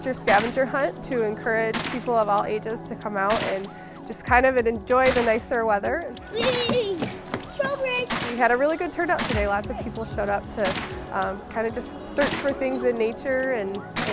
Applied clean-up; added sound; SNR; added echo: none; Gunshot, gunfire; 11 dB; none.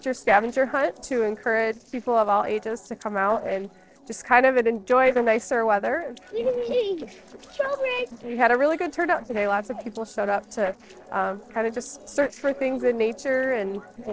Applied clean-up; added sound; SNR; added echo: neural separator model SepFormer DNS4.